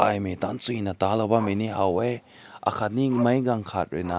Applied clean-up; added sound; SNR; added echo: none; Growling; 19 dB; none.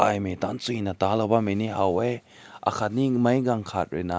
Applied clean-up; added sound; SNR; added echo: none; none; none; none.